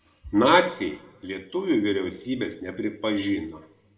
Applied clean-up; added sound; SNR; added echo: none; none; none; reverberation time 0.6 s.